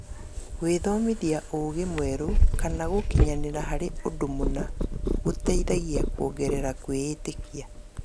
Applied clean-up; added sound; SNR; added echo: none; Purr; -2 dB; none.